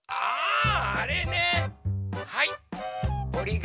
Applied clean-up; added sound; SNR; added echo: none; none; none; none.